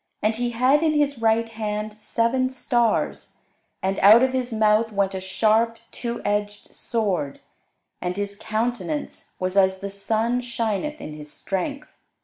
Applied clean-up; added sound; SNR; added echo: none; none; none; none.